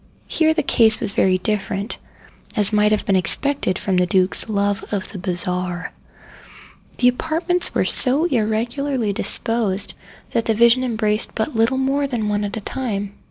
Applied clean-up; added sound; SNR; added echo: none; none; none; none.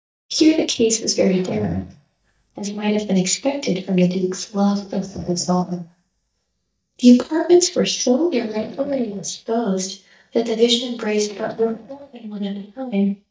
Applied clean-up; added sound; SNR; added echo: neural mask model DeepFilterNet 3.